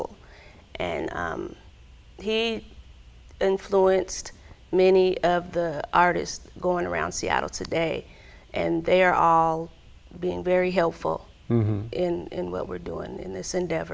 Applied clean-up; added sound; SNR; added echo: none; none; none; none.